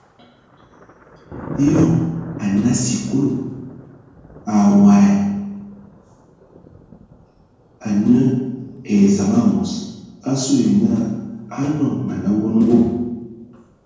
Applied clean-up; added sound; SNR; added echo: none; Thunder; 18 dB; reverberation time 1.0 s.